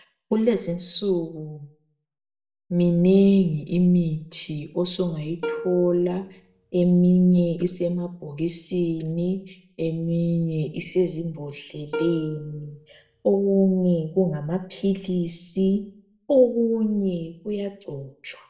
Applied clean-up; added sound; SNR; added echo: none; Plucked string instrument; 13 dB; reverberation time 0.4 s.